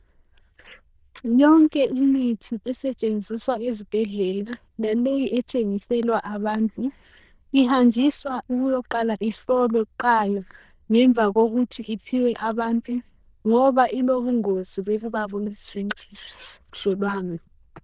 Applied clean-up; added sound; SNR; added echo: neural diffusion model UNIVERSE++.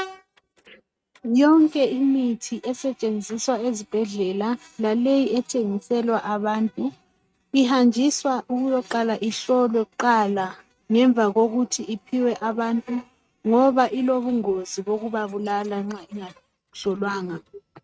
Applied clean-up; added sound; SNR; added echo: neural mask model RNNoise.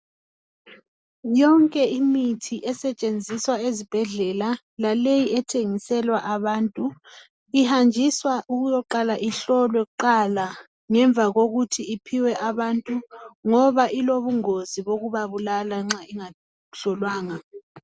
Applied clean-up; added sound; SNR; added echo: none; none; none; none.